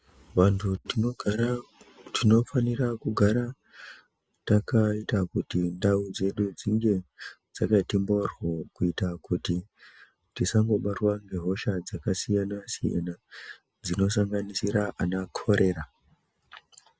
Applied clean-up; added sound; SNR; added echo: none; none; none; none.